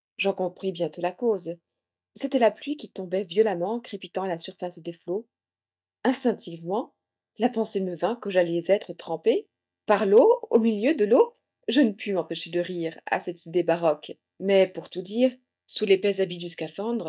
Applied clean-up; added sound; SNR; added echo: neural mask model DeepFilterNet 3.